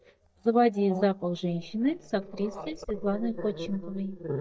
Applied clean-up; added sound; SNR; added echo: neural mask model DeepFilterNet 3.